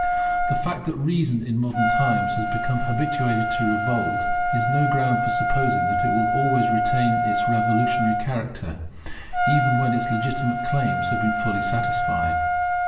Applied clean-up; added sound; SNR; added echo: none; Trumpet; -1 dB; reverberation time 0.9 s.